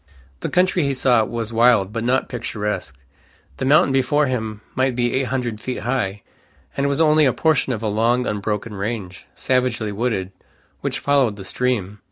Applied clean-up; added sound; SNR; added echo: none; none; none; none.